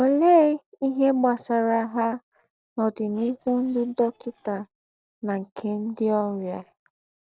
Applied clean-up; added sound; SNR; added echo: neural separator model SepFormer DNS4.